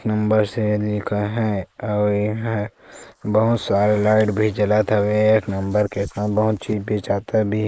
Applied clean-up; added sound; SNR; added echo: neural mask model Resemble Enhance denoiser.